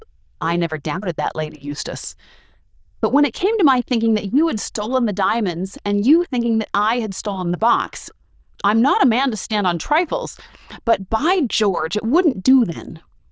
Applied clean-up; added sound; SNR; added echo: neural diffusion model UNIVERSE++.